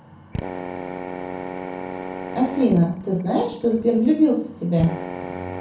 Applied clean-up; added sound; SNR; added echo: none; Drill; 10 dB; reverberation time 0.6 s.